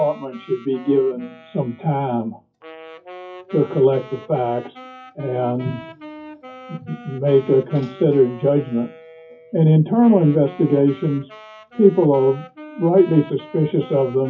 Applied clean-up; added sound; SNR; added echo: classical method WPE with log-MMSE.